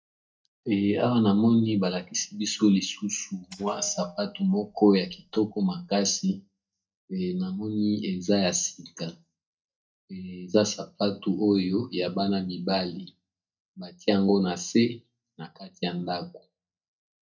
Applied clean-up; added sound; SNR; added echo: neural mask model DeepFilterNet 3.